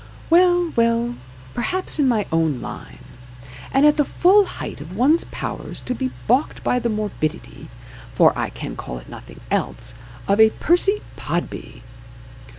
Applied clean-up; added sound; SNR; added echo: none; Engine; 16 dB; none.